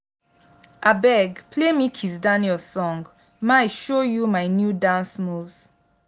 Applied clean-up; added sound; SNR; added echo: none; none; none; none.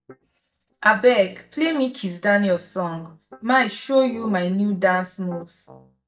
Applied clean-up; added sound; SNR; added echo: neural mask model DeepFilterNet 3.